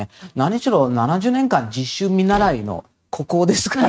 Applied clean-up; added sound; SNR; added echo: neural mask model RNNoise.